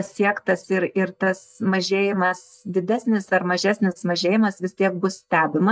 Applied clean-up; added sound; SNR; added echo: neural mask model DeepFilterNet 3.